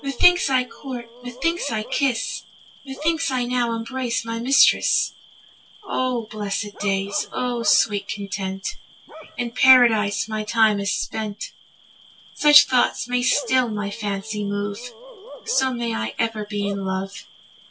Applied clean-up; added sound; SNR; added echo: none; Bark / Cricket; 19 dB; reverberation time 0.1 s.